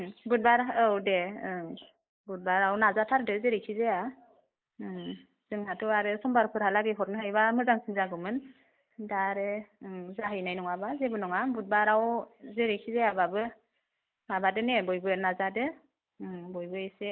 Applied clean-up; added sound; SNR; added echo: neural mask model Resemble Enhance denoiser.